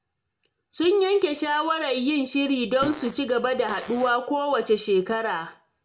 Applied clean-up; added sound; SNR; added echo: none; Fart; 14 dB; reverberation time 0.3 s.